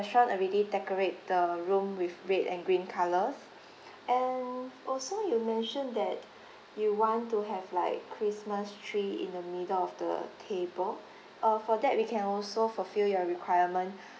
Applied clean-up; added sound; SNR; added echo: none; none; none; none.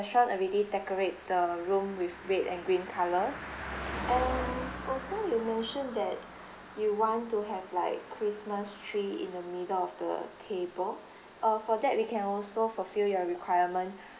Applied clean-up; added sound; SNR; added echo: none; Car passing by; 12 dB; none.